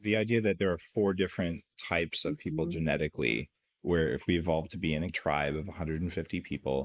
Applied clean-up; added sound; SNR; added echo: neural mask model Resemble Enhance denoiser.